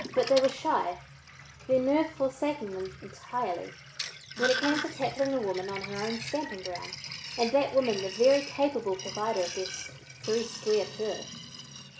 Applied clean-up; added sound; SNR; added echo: none; Sink (filling or washing); 10 dB; reverberation time 0.3 s.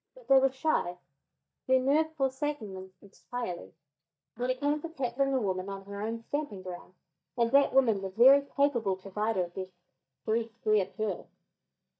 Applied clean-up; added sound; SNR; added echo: neural mask model DeepFilterNet 3.